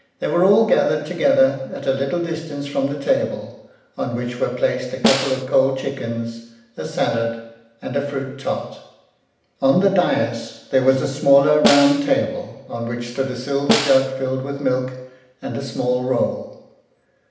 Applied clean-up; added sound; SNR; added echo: none; Snare drum; 4 dB; reverberation time 0.8 s.